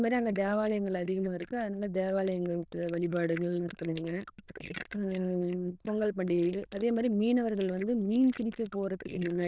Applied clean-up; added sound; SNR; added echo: neural diffusion model UNIVERSE++.